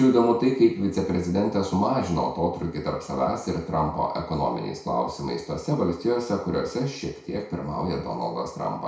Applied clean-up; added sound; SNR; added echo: none; none; none; reverberation time 0.6 s.